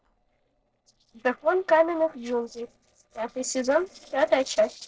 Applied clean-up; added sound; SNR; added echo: neural separator model SepFormer DNS4.